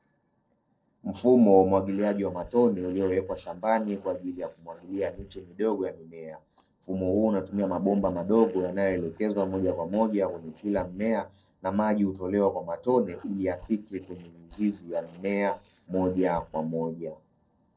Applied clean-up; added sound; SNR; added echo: neural separator model SepFormer DNS4.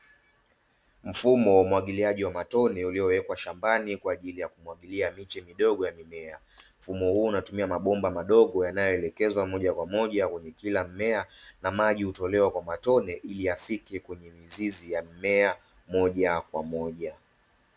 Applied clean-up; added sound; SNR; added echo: none; none; none; none.